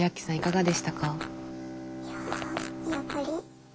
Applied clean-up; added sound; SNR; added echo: none; Bowed string instrument + Fart; 5 dB; none.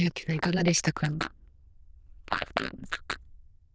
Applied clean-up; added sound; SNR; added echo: neural diffusion model UNIVERSE++.